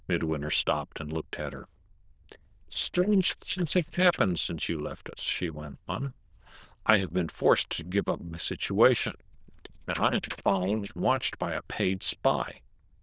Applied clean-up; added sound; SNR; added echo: neural diffusion model UNIVERSE++.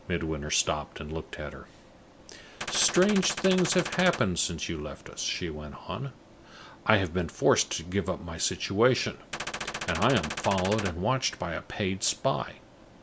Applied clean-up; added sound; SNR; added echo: none; Gunshot, gunfire; 6 dB; none.